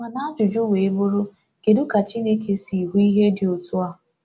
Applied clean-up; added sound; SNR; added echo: none; none; none; none.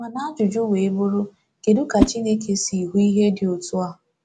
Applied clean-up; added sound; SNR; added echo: none; Whoosh, swoosh, swish; 6 dB; none.